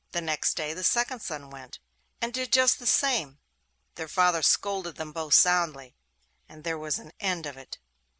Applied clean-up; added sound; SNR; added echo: none; none; none; none.